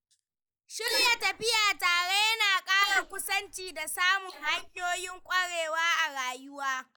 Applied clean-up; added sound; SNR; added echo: neural mask model Resemble Enhance denoiser.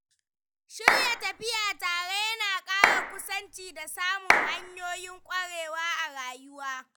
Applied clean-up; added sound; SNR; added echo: none; Clapping; -4 dB; none.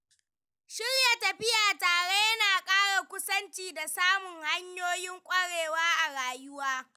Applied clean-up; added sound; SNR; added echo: none; none; none; none.